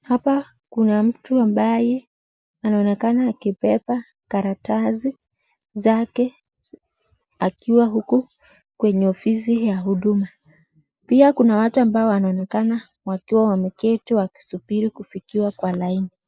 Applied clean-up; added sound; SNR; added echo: neural mask model Resemble Enhance denoiser.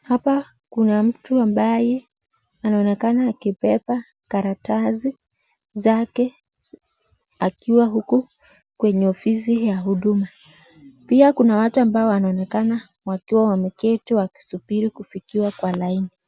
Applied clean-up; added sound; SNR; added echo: none; none; none; none.